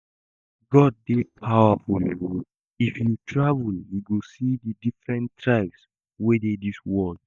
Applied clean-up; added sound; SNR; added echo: neural mask model DeepFilterNet 3.